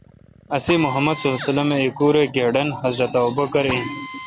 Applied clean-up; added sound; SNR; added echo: none; Drill; 15 dB; none.